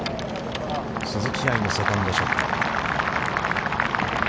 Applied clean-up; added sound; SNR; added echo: none; none; none; none.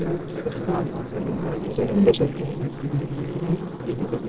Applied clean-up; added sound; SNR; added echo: neural separator model SepFormer DNS4.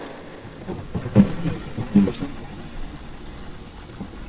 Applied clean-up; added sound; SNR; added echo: neural mask model DeepFilterNet 3.